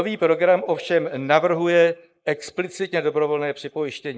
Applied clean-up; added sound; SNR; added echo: neural mask model Resemble Enhance denoiser.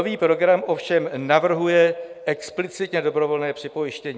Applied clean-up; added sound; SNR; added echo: none; none; none; none.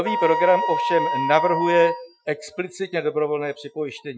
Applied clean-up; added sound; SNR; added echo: classical method Wiener filter.